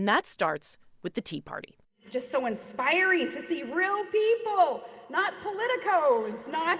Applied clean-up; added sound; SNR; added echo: none; none; none; none.